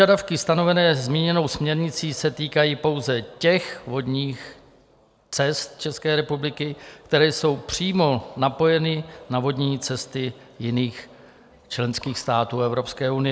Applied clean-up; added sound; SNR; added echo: none; none; none; none.